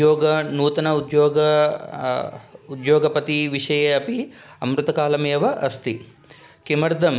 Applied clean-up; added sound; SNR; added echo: none; none; none; none.